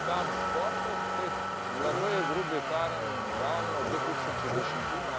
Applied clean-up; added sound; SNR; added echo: none; Motor vehicle (road); -4 dB; none.